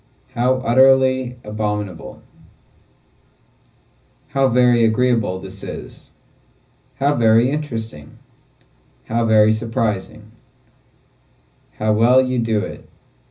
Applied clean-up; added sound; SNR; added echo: none; none; none; reverberation time 0.4 s.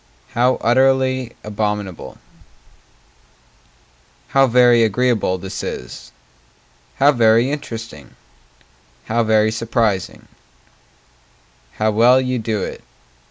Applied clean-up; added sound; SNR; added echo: none; none; none; none.